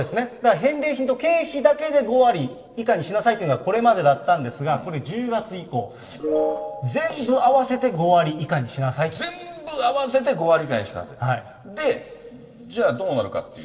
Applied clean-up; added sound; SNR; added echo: neural separator model SepFormer DNS4.